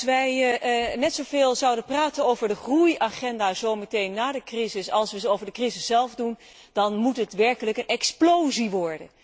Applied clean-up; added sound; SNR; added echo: none; none; none; none.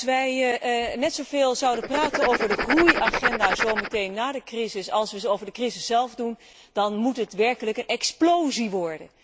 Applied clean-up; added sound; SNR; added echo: none; Writing; 1 dB; none.